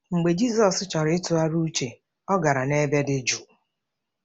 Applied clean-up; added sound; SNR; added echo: none; none; none; none.